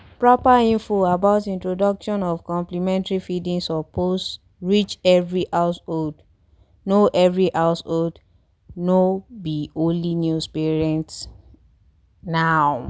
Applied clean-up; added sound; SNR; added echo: none; none; none; none.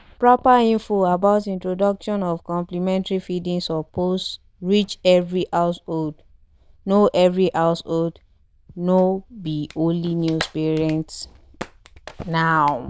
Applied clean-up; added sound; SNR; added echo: neural diffusion model UNIVERSE++.